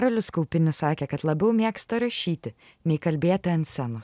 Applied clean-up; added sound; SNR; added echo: none; none; none; none.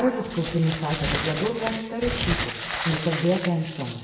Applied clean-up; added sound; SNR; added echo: none; Crumpling, crinkling; 5 dB; reverberation time 1.0 s.